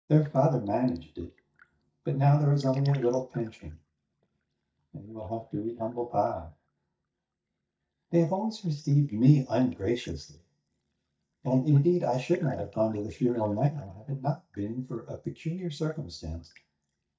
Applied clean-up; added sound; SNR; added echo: neural mask model DeepFilterNet 3.